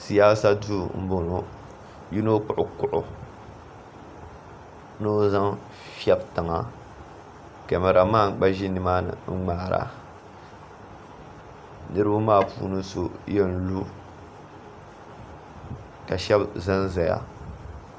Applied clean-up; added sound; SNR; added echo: none; Tap / Wood; 14 dB; none.